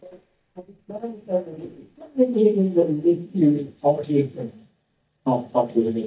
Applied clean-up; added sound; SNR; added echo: neural mask model DeepFilterNet 3.